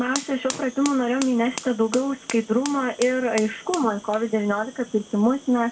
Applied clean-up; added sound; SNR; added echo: none; Fire; 14 dB; reverberation time 0.2 s.